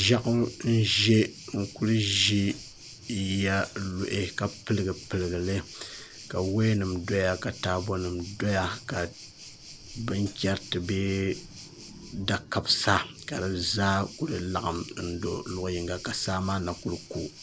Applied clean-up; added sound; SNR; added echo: none; Hi-hat + Waves, surf; 18 dB; none.